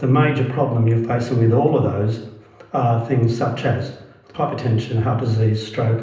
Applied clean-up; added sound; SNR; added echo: none; none; none; reverberation time 0.8 s.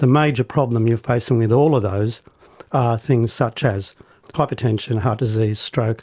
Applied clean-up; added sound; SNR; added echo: none; none; none; none.